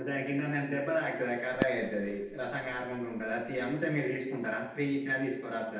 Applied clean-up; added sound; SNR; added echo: none; Fireworks; 10 dB; reverberation time 0.9 s.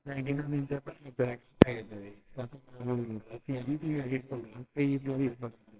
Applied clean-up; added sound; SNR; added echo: neural separator model SepFormer WHAMR!.